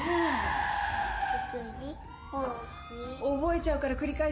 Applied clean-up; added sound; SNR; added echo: none; Car; 1 dB; none.